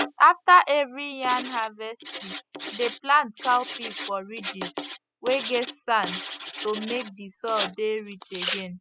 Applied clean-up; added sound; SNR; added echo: classical method spectral subtraction.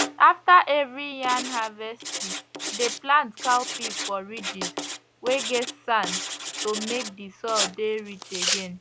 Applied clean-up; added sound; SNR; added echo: none; Writing; 7 dB; none.